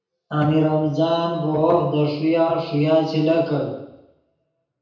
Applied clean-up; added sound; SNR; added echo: none; none; none; reverberation time 0.9 s.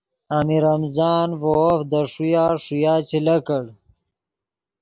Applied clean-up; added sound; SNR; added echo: none; none; none; none.